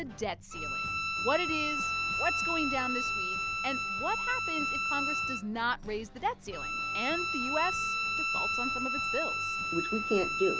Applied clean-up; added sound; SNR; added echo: none; Bowed string instrument; -2 dB; none.